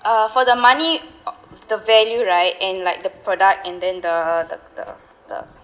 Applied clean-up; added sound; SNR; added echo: none; none; none; none.